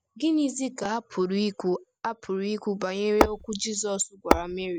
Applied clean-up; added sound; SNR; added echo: none; Tap / Hammer; -4 dB; none.